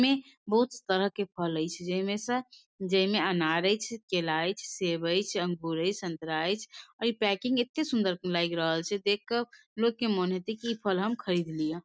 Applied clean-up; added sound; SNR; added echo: none; none; none; none.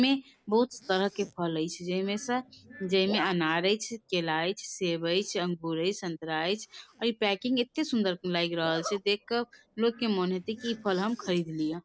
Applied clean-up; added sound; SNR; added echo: none; Glass + Zipper (clothing); 19 dB; none.